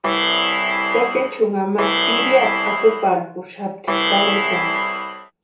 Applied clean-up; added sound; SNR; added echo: none; Plucked string instrument; -1 dB; reverberation time 0.6 s.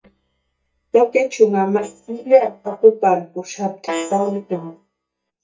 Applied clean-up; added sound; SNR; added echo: neural mask model DeepFilterNet 3.